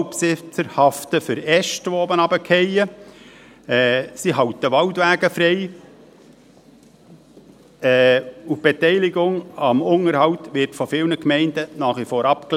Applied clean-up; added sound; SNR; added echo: none; none; none; none.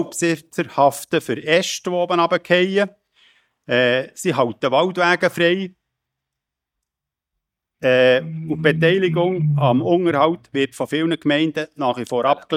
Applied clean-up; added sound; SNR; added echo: neural mask model DeepFilterNet 3.